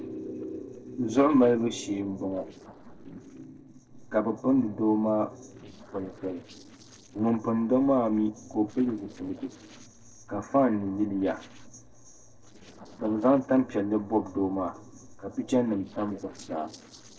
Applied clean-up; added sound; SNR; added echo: neural separator model SepFormer DNS4.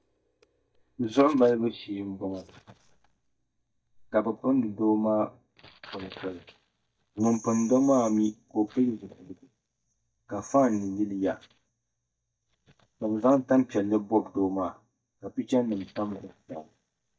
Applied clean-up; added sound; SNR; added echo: neural mask model DeepFilterNet 3.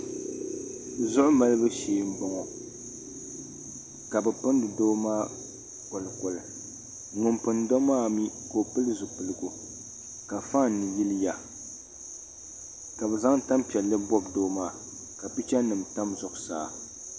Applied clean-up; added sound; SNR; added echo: none; none; none; none.